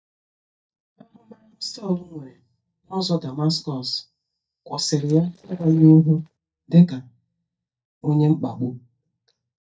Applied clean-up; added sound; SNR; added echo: neural mask model DeepFilterNet 3.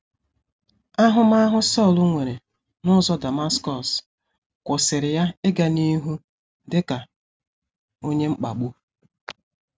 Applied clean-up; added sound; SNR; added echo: none; none; none; none.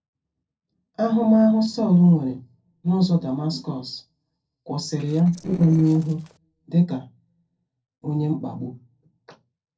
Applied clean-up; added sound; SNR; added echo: neural separator model SepFormer DNS4.